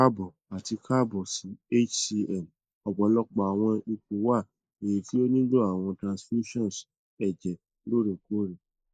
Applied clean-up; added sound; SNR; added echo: neural mask model Resemble Enhance denoiser.